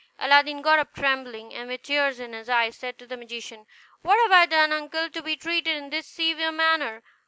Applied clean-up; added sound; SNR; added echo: none; none; none; none.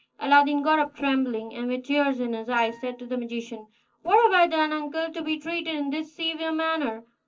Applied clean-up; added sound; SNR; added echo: neural separator model SepFormer DNS4.